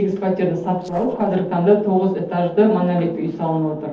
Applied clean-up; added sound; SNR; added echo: neural separator model SepFormer DNS4.